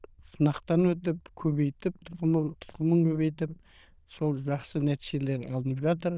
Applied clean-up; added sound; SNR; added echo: neural diffusion model UNIVERSE++.